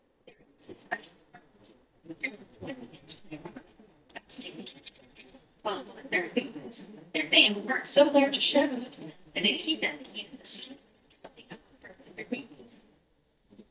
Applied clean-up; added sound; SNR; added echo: neural mask model DeepFilterNet 3.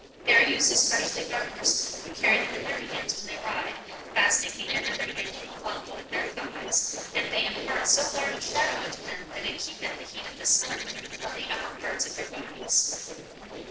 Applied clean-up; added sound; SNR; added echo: neural separator model SepFormer DNS4.